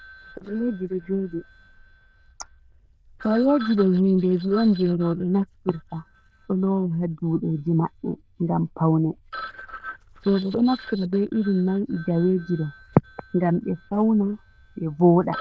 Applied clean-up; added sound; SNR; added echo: neural diffusion model UNIVERSE++.